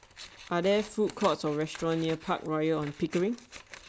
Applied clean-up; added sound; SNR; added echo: none; Scissors; 17 dB; none.